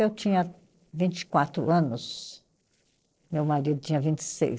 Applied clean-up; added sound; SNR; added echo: neural separator model SepFormer DNS4.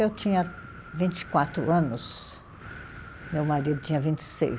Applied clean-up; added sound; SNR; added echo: none; Wind; 16 dB; none.